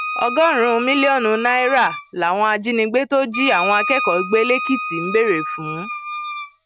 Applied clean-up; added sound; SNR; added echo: none; Wind instrument, woodwind instrument; 7 dB; none.